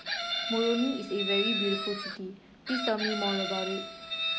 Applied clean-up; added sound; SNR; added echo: none; Chicken, rooster; 2 dB; none.